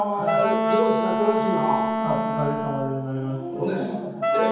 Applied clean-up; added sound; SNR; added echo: none; Wind instrument, woodwind instrument; 0 dB; reverberation time 1.2 s.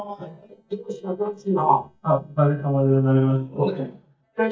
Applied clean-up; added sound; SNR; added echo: neural mask model DeepFilterNet 3.